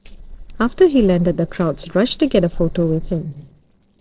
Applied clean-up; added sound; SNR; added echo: neural separator model SepFormer DNS4.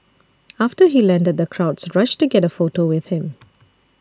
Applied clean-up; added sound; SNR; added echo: none; none; none; none.